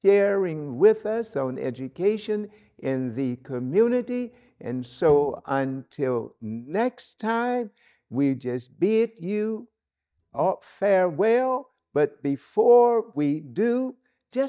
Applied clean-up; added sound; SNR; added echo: neural mask model DeepFilterNet 3.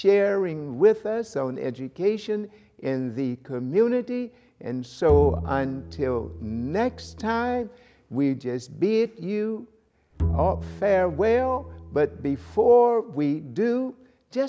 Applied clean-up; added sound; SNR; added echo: none; Bowed string instrument; 7 dB; none.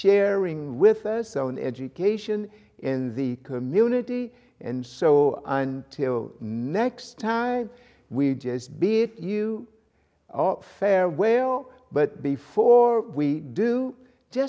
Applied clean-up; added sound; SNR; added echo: none; none; none; none.